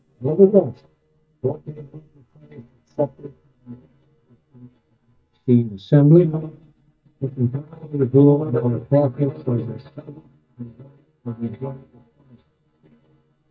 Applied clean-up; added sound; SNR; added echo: neural mask model DeepFilterNet 3.